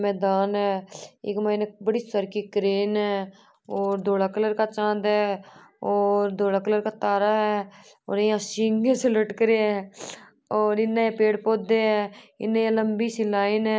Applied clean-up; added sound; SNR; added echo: none; none; none; none.